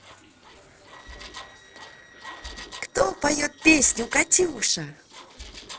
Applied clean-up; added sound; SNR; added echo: neural separator model SepFormer DNS4.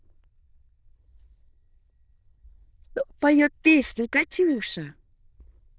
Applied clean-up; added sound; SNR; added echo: neural diffusion model UNIVERSE++.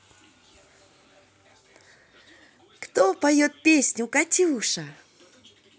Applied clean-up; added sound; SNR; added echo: none; none; none; none.